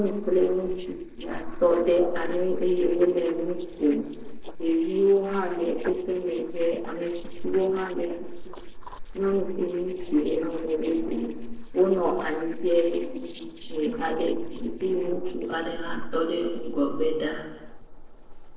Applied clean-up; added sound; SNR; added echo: neural separator model SepFormer DNS4.